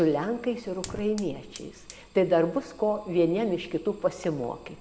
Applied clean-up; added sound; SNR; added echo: none; Fire; 20 dB; none.